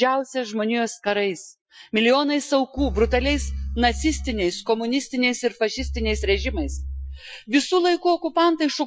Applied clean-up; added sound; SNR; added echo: classical method Wiener filter.